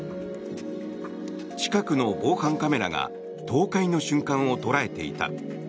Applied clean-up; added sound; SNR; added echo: none; none; none; none.